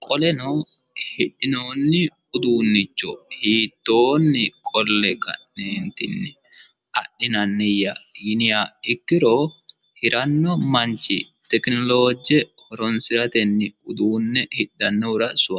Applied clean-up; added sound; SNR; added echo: none; none; none; none.